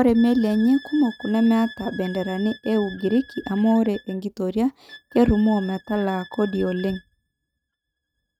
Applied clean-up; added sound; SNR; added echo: neural mask model RNNoise.